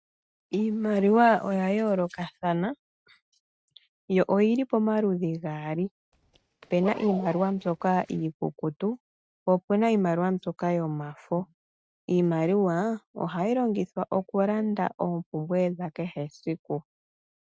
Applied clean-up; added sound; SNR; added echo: neural mask model RNNoise.